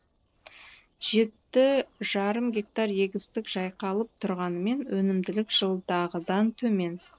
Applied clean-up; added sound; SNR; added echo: neural separator model SepFormer DNS4.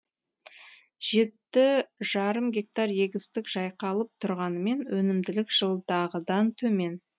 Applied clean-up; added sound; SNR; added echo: none; none; none; none.